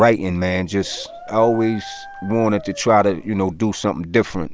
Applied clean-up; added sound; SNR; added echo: none; Dog; 19 dB; none.